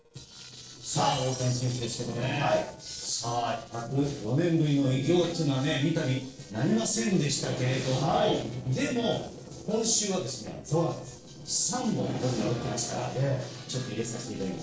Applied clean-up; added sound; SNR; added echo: neural separator model SepFormer DNS4.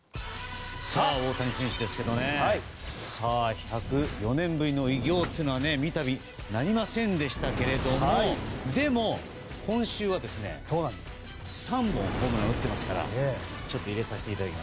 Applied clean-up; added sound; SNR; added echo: none; none; none; none.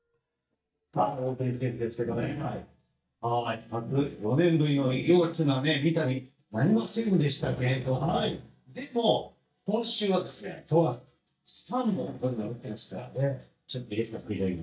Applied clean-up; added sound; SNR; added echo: neural mask model DeepFilterNet 3.